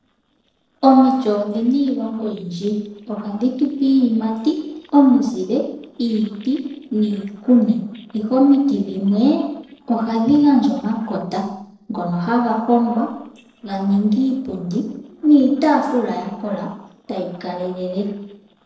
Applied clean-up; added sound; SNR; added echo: neural separator model SepFormer DNS4.